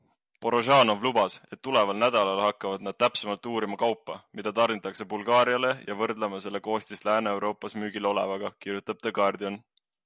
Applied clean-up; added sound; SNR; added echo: none; none; none; none.